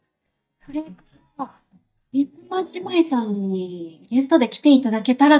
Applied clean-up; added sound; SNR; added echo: neural mask model DeepFilterNet 3.